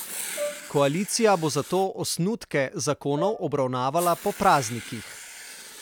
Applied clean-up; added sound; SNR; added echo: none; Brass instrument + Writing; 12 dB; none.